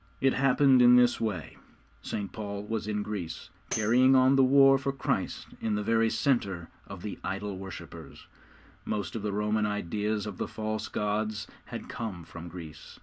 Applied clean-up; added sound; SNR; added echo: none; Tambourine; 14 dB; none.